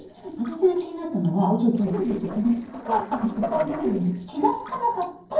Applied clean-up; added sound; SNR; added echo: neural separator model SepFormer DNS4.